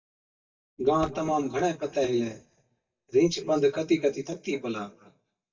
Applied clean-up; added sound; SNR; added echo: neural mask model DeepFilterNet 3.